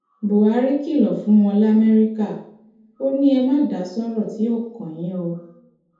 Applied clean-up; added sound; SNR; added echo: none; none; none; reverberation time 0.7 s.